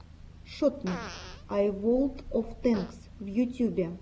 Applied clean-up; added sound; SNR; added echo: none; Fart; 19 dB; none.